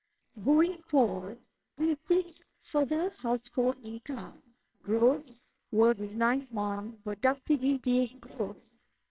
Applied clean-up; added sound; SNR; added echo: neural separator model SepFormer WHAMR!.